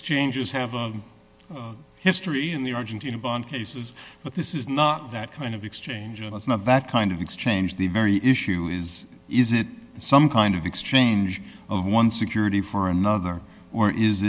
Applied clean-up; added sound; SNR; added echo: none; none; none; none.